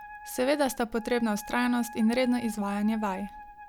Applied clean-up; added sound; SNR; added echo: none; Wind instrument, woodwind instrument; 16 dB; none.